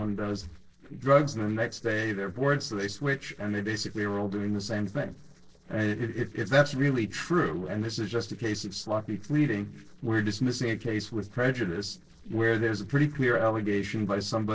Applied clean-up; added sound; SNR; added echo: neural separator model SepFormer DNS4.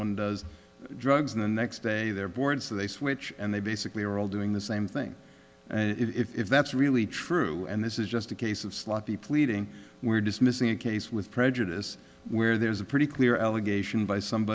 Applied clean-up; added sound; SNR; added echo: none; none; none; none.